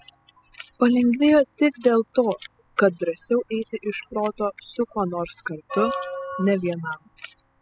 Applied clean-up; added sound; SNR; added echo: classical method spectral subtraction.